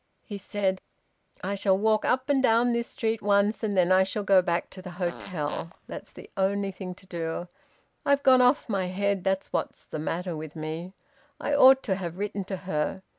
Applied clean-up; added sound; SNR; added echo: none; Fart; 18 dB; none.